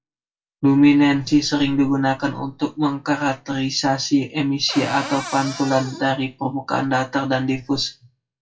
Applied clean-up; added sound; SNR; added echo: classical method WPE with log-MMSE.